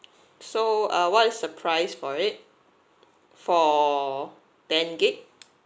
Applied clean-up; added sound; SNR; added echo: none; none; none; none.